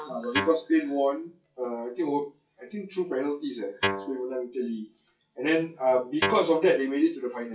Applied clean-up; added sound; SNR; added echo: classical method WPE with log-MMSE.